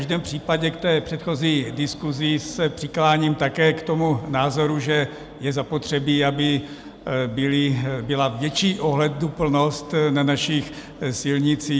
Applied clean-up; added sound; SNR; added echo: none; none; none; none.